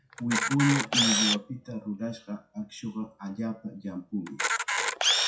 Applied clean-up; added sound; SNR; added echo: classical method WPE with log-MMSE.